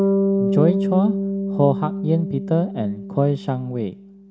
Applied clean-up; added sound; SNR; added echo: none; Bass guitar; 1 dB; none.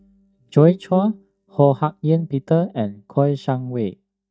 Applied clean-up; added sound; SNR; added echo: neural mask model DeepFilterNet 3.